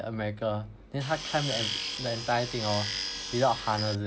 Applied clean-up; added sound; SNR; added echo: none; Tools; 5 dB; none.